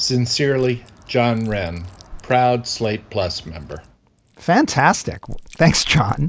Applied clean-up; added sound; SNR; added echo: none; Chewing, mastication; 19 dB; none.